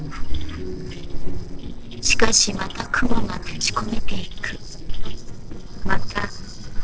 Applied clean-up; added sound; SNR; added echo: neural separator model SepFormer DNS4.